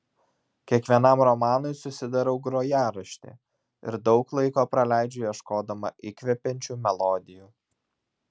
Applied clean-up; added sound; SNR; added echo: none; none; none; none.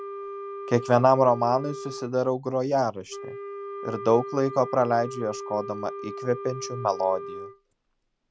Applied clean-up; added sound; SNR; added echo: none; Wind instrument, woodwind instrument; 11 dB; none.